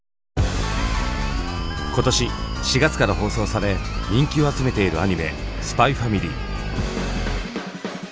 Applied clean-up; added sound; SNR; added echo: none; none; none; none.